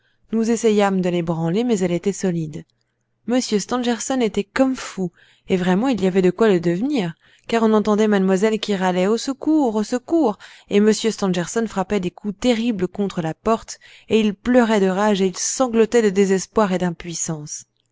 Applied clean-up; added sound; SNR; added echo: none; none; none; none.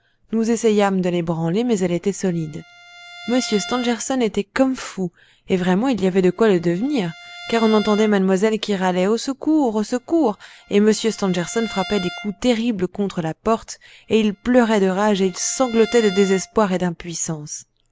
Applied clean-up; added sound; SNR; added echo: none; Bowed string instrument; 19 dB; none.